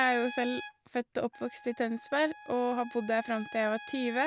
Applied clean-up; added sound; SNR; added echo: none; Trumpet; 14 dB; none.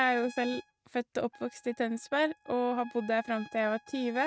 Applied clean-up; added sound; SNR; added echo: neural mask model RNNoise.